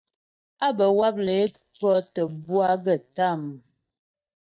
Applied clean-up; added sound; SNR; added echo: neural mask model DeepFilterNet 3.